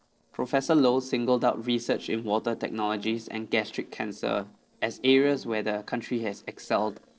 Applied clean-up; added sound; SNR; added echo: neural separator model SepFormer DNS4.